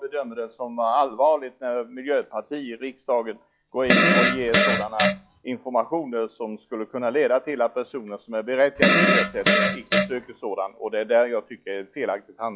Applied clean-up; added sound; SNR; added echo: classical method log-MMSE.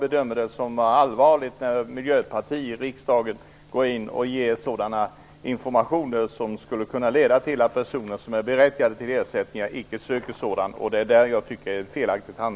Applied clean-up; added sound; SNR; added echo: none; none; none; none.